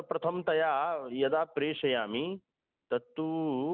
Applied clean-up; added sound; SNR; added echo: none; none; none; none.